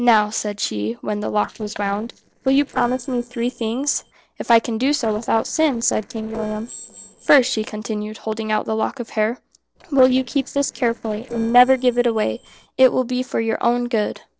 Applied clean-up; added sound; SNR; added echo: neural separator model SepFormer DNS4.